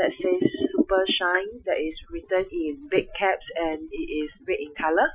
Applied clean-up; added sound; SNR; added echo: classical method Wiener filter.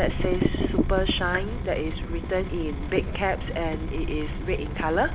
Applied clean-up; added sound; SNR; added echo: none; Drip / Water tap, faucet; -1 dB; none.